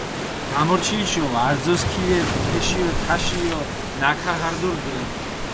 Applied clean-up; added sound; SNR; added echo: none; Waves, surf; 2 dB; none.